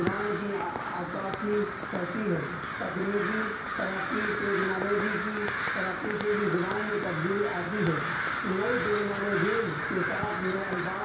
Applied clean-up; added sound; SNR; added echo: none; Crow; 2 dB; reverberation time 0.6 s.